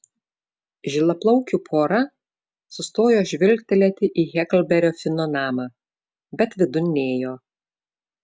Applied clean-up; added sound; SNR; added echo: none; none; none; none.